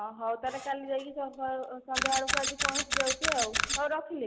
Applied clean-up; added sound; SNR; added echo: none; Camera; -1 dB; none.